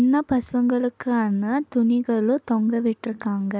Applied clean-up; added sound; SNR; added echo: none; none; none; none.